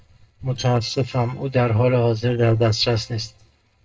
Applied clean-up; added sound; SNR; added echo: neural separator model SepFormer DNS4.